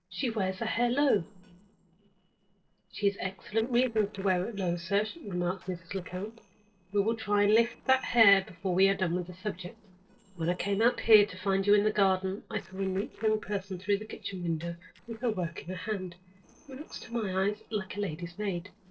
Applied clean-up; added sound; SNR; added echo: neural separator model SepFormer DNS4.